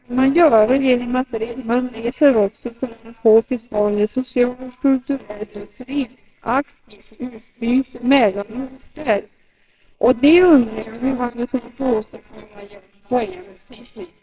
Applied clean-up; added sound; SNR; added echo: neural separator model SepFormer WHAMR!.